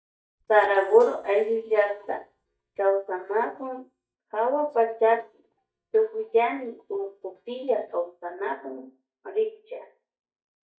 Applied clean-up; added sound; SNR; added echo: neural mask model DeepFilterNet 3.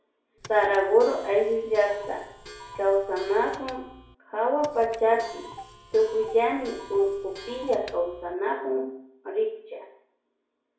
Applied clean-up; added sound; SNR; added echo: none; Clock; 17 dB; reverberation time 0.6 s.